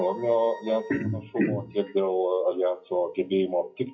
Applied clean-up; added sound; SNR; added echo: classical method WPE with log-MMSE.